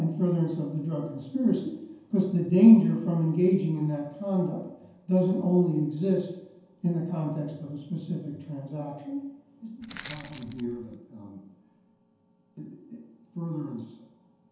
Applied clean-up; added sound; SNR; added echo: none; Crushing; 14 dB; reverberation time 0.9 s.